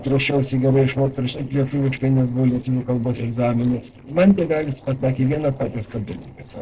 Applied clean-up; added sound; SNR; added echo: neural separator model SepFormer DNS4.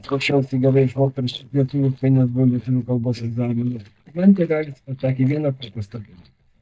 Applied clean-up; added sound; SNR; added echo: neural mask model DeepFilterNet 3.